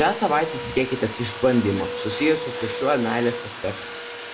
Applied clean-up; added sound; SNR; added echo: none; Domestic sounds, home sounds; 7 dB; reverberation time 0.6 s.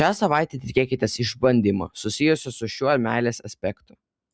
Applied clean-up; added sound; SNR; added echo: none; none; none; none.